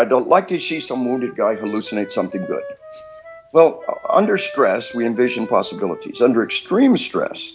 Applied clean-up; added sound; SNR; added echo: none; Wind instrument, woodwind instrument; 17 dB; none.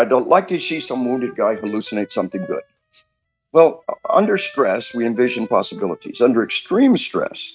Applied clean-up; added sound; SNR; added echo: neural mask model RNNoise.